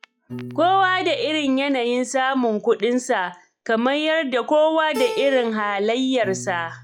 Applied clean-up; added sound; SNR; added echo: classical method log-MMSE.